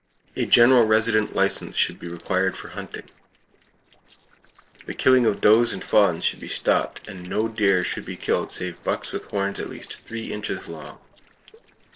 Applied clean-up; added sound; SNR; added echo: neural separator model SepFormer DNS4.